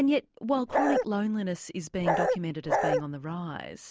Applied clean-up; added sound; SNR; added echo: none; Bark; -4 dB; none.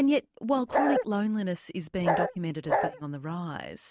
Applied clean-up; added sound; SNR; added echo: neural mask model RNNoise.